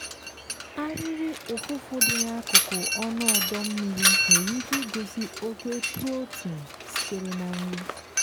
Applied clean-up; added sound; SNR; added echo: none; Mechanisms; -4 dB; none.